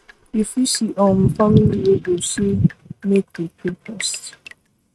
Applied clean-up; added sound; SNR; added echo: neural mask model RNNoise.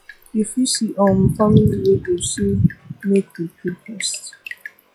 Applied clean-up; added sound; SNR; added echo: classical method log-MMSE.